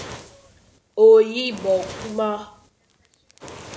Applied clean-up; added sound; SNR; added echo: none; Fire; 20 dB; none.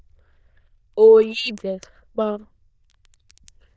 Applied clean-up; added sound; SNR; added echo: neural diffusion model UNIVERSE++.